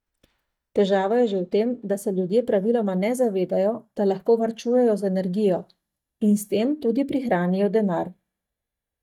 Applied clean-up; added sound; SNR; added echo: neural mask model DeepFilterNet 3.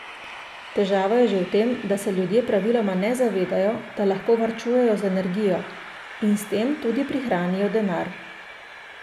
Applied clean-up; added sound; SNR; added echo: none; Train; 16 dB; none.